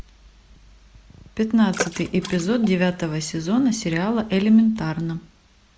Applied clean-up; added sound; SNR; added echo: none; Water / Splash, splatter; 14 dB; none.